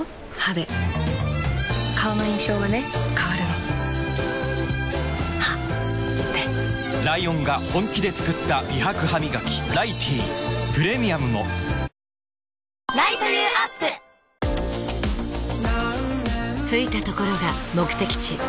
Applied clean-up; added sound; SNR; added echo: none; none; none; none.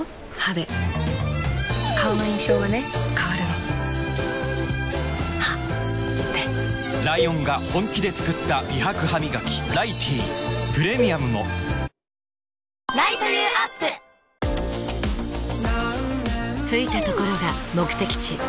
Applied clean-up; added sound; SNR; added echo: none; Cowbell + Dog; 8 dB; none.